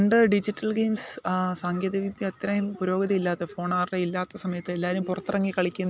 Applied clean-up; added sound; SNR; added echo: none; none; none; none.